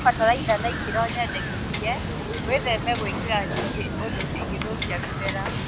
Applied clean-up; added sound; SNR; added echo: none; Wind / Boat, Water vehicle; 1 dB; none.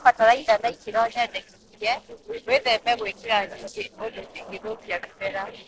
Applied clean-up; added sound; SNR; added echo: neural separator model SepFormer DNS4.